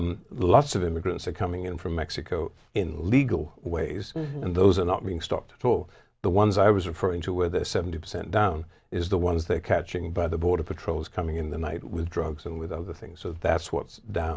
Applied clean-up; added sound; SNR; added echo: none; none; none; none.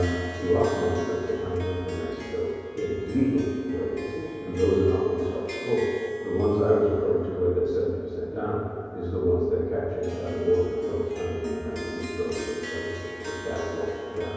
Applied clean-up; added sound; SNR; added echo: none; Harp; 15 dB; reverberation time 2.2 s.